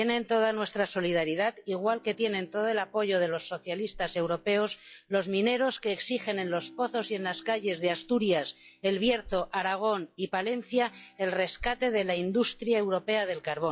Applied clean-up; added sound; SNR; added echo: classical method log-MMSE.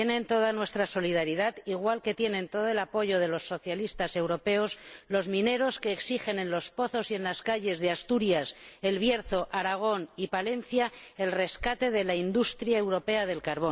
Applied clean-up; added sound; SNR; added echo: none; none; none; none.